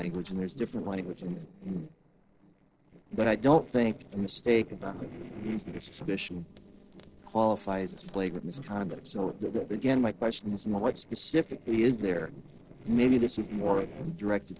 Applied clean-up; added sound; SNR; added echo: neural separator model SepFormer DNS4.